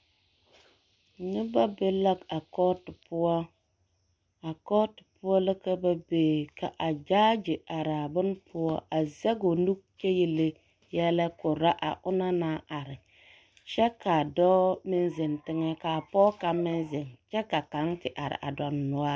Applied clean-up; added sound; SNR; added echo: none; none; none; none.